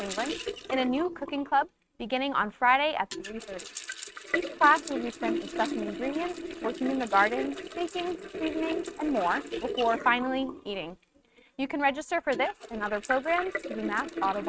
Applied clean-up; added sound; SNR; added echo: neural mask model RNNoise.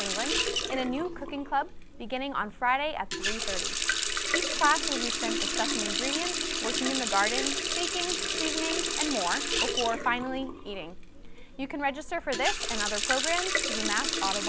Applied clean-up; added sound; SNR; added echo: none; Water tap, faucet; -1 dB; none.